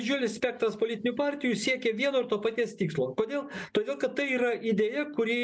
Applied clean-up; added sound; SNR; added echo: none; none; none; none.